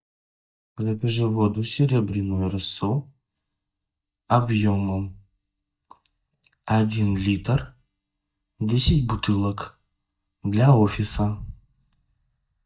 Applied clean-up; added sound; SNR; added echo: neural mask model DeepFilterNet 3.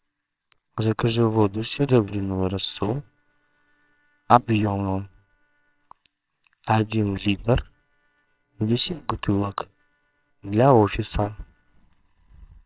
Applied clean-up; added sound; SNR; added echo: neural separator model SepFormer WHAMR!.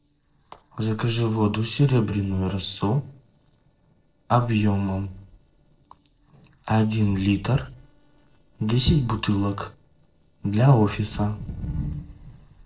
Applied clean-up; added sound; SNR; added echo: neural separator model SepFormer DNS4.